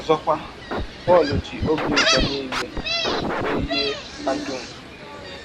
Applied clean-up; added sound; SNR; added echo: none; Scratching (performance technique) + Gull, seagull; 0 dB; none.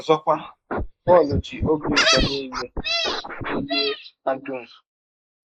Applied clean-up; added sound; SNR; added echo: neural mask model Resemble Enhance denoiser.